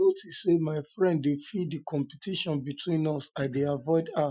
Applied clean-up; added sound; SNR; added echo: classical method Wiener filter.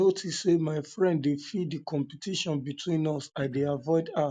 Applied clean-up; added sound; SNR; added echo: none; Cough; 20 dB; none.